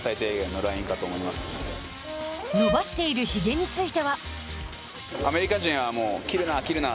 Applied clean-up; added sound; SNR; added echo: none; Brass instrument; 3 dB; none.